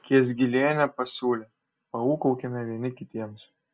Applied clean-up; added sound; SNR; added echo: none; none; none; none.